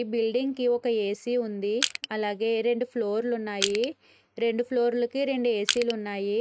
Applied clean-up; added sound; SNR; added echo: neural mask model RNNoise.